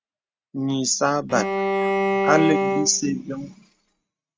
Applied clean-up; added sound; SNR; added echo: neural mask model RNNoise.